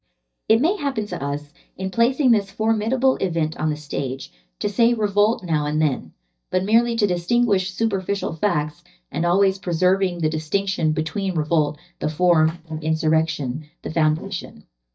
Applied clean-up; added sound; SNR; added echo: neural mask model DeepFilterNet 3.